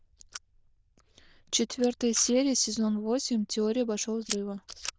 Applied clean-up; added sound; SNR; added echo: neural diffusion model UNIVERSE++.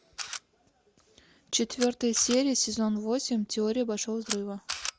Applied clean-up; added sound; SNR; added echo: none; Camera; 12 dB; none.